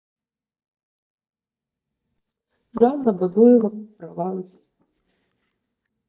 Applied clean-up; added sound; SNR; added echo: neural mask model DeepFilterNet 3.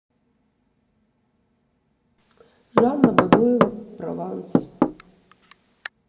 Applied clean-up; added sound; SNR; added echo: none; Knock / Wood; -5 dB; reverberation time 1.8 s.